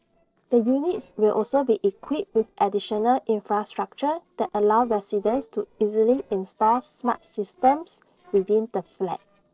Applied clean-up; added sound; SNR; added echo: neural separator model SepFormer DNS4.